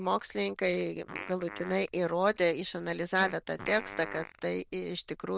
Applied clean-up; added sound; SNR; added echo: neural diffusion model UNIVERSE++.